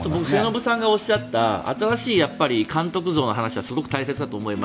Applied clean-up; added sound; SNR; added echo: none; Acoustic guitar; 14 dB; none.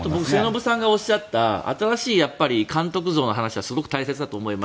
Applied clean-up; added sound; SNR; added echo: none; none; none; none.